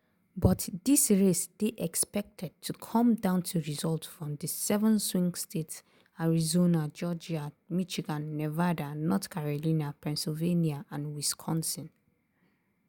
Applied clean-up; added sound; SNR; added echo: none; none; none; none.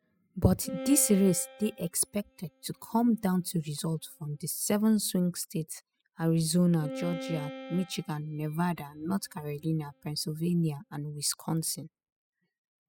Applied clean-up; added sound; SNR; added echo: classical method spectral subtraction.